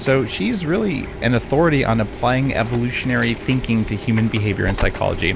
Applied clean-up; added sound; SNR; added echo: none; Printer + Bird vocalization, bird call, bird song; 10 dB; none.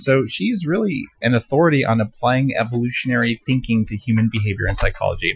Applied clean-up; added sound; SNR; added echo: classical method Wiener filter.